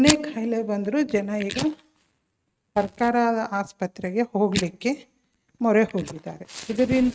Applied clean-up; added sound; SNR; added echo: neural mask model RNNoise.